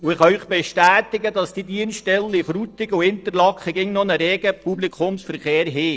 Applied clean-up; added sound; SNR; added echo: neural separator model SepFormer DNS4.